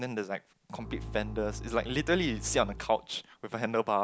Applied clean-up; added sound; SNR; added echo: none; Bowed string instrument; 10 dB; none.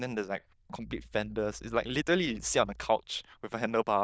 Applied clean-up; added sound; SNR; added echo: neural diffusion model UNIVERSE++.